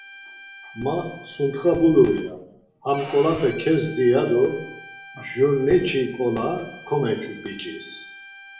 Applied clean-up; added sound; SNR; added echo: none; Bowed string instrument; 19 dB; reverberation time 0.7 s.